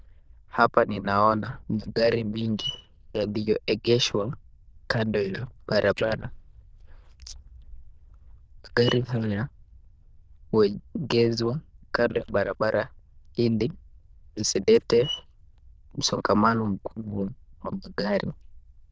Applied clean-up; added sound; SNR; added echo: neural diffusion model UNIVERSE++.